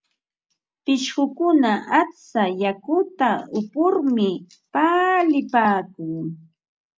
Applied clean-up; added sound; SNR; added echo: none; none; none; none.